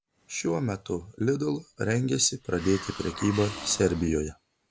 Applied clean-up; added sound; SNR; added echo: none; Hiss; 15 dB; none.